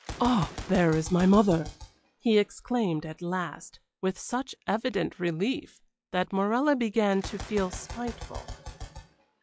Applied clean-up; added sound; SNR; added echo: classical method log-MMSE.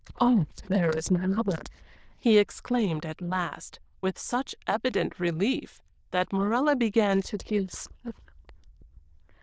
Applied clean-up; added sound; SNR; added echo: neural diffusion model UNIVERSE++.